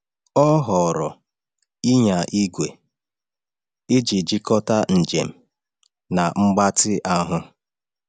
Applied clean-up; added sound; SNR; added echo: none; none; none; none.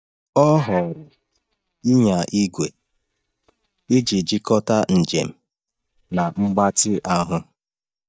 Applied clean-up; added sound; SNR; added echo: neural mask model DeepFilterNet 3.